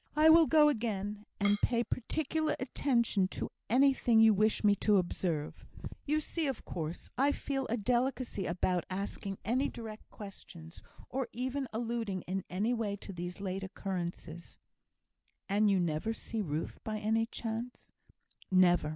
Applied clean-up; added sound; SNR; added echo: none; Drum kit; 19 dB; none.